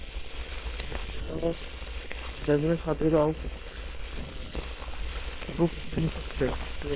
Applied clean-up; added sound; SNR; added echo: neural separator model SepFormer WHAM!.